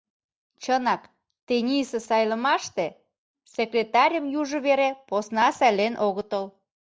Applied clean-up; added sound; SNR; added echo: none; none; none; none.